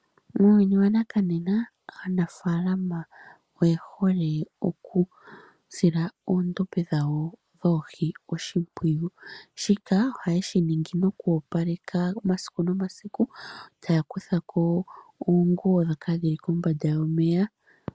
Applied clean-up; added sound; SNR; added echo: none; none; none; none.